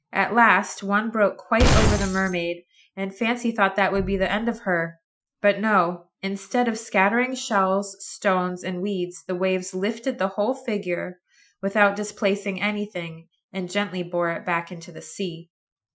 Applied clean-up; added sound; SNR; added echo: classical method Wiener filter.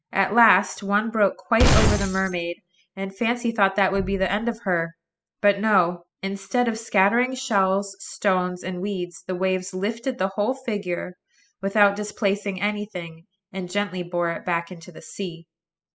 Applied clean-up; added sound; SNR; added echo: classical method spectral subtraction.